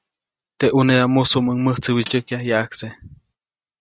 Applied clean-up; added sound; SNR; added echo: neural mask model RNNoise.